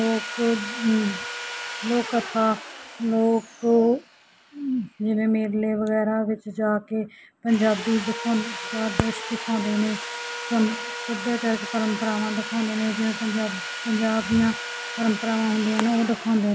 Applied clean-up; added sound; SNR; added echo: none; Sawing; 10 dB; none.